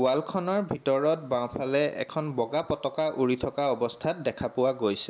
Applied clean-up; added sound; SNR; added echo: none; none; none; none.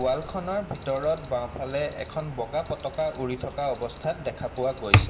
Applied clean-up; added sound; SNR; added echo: none; Alarm; 2 dB; reverberation time 0.5 s.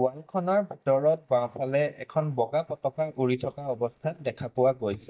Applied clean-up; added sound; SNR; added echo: neural mask model DeepFilterNet 3.